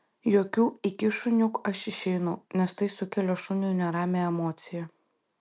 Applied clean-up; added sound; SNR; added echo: none; none; none; none.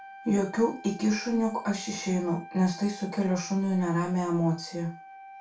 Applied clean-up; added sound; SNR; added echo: none; Wind instrument, woodwind instrument; 18 dB; reverberation time 0.2 s.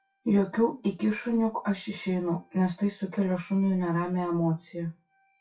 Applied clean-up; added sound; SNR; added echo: classical method WPE with log-MMSE.